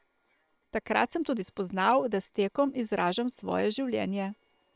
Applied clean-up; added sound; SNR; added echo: neural separator model SepFormer WHAM!.